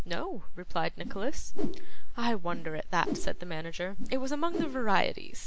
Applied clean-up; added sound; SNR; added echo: none; Whoosh, swoosh, swish; 16 dB; none.